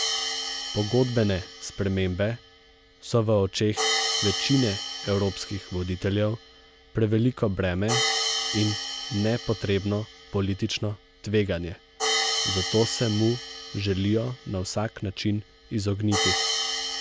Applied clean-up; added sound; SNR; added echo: none; Hi-hat; 5 dB; none.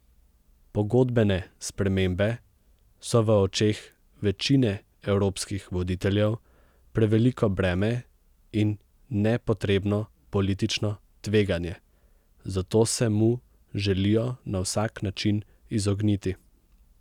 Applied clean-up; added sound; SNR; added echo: none; none; none; none.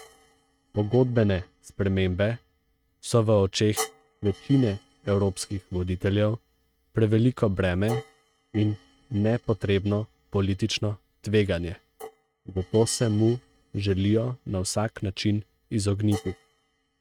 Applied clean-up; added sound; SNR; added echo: neural mask model RNNoise.